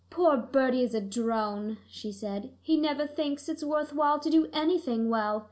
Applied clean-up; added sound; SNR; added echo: none; none; none; reverberation time 0.3 s.